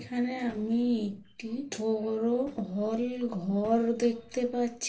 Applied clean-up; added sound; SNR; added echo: neural separator model SepFormer DNS4.